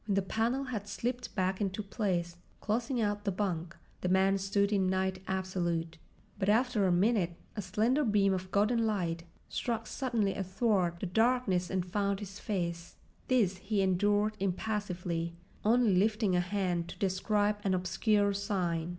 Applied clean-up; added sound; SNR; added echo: none; none; none; none.